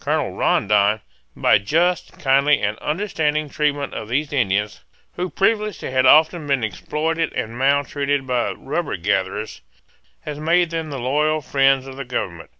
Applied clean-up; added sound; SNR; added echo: none; none; none; none.